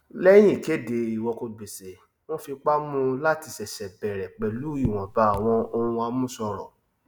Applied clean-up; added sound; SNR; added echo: none; Raindrop / Drip; 12 dB; none.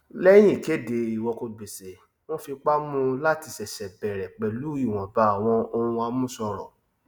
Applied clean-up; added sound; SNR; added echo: none; none; none; none.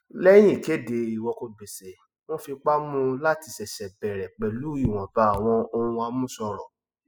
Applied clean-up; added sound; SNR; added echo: classical method spectral subtraction.